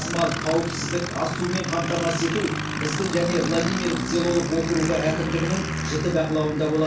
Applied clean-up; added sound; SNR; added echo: none; Aircraft; 4 dB; reverberation time 0.3 s.